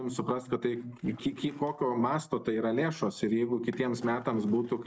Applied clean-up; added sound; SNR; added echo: neural separator model SepFormer DNS4.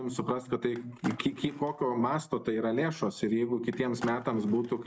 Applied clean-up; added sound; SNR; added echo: none; Skateboard; 17 dB; none.